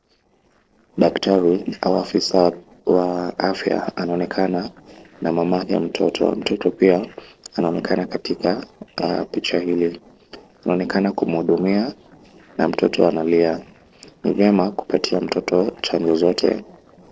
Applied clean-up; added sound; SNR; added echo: neural separator model SepFormer DNS4.